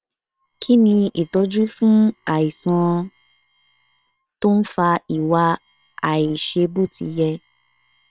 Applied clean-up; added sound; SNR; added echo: neural separator model SepFormer WHAM!.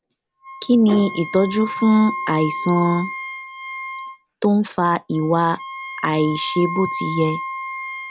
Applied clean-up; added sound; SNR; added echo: none; Wind instrument, woodwind instrument; 10 dB; none.